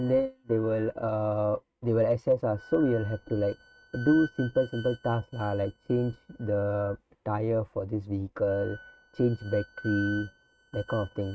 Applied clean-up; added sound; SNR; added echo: neural mask model RNNoise.